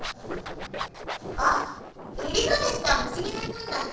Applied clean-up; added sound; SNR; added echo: neural separator model SepFormer DNS4.